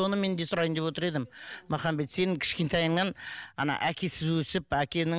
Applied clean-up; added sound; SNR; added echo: none; none; none; none.